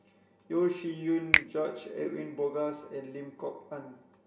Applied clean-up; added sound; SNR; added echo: none; Finger snapping; 0 dB; reverberation time 0.2 s.